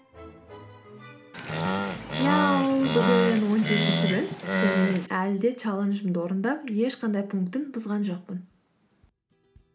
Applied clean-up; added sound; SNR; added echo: none; Animal; -1 dB; none.